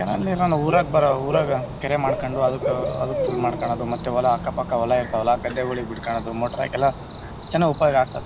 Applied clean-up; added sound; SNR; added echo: none; Cricket / Bird; 7 dB; none.